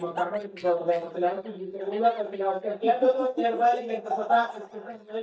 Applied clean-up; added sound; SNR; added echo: neural mask model DeepFilterNet 3.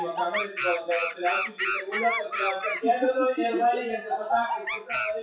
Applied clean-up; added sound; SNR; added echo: classical method WPE with log-MMSE.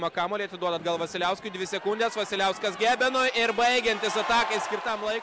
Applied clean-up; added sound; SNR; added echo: none; none; none; none.